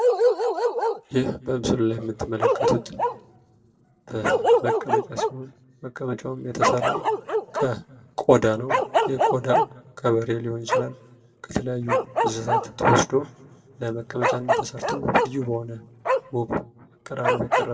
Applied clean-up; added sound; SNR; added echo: none; Bark; -1 dB; reverberation time 1.1 s.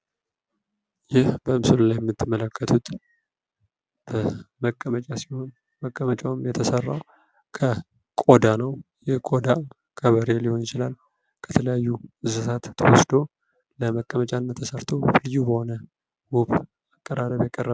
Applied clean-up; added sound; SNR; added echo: none; none; none; none.